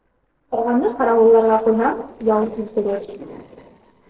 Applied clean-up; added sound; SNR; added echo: neural separator model SepFormer DNS4.